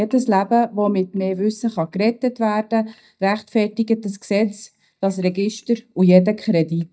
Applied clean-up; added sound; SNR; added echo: neural mask model DeepFilterNet 3.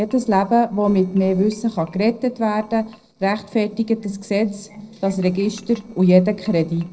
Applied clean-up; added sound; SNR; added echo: neural separator model SepFormer DNS4.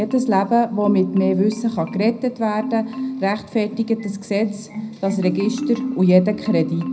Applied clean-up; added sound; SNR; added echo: none; Marimba, xylophone; 9 dB; reverberation time 0.3 s.